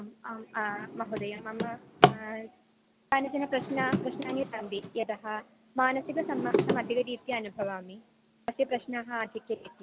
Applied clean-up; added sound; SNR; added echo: none; Drawer open or close; 1 dB; none.